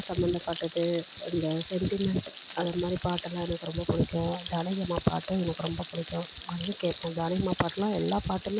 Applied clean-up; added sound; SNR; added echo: none; Frying (food); 2 dB; none.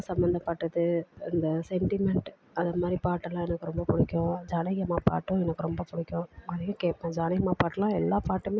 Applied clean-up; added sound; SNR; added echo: none; none; none; none.